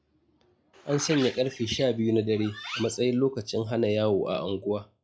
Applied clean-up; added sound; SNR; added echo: classical method log-MMSE.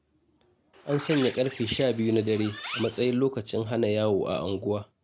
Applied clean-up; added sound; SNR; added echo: none; Bird; 13 dB; none.